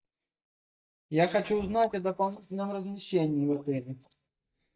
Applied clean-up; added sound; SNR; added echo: neural mask model DeepFilterNet 3.